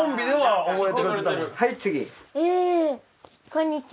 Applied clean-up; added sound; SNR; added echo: none; none; none; none.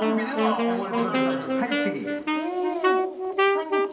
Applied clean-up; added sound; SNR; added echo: none; Wind instrument, woodwind instrument; -5 dB; reverberation time 2.0 s.